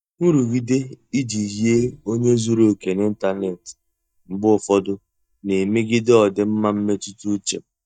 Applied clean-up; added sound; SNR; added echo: neural mask model DeepFilterNet 3.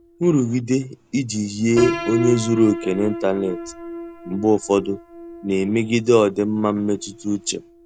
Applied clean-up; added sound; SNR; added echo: none; Piano; 10 dB; none.